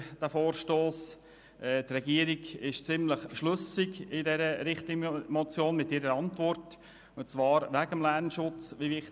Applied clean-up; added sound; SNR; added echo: none; Tambourine; 18 dB; none.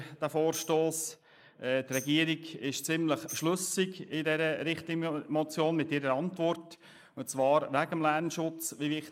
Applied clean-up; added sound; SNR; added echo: neural mask model Resemble Enhance denoiser.